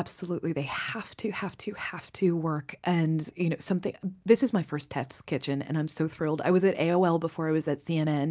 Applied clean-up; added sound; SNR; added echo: none; none; none; none.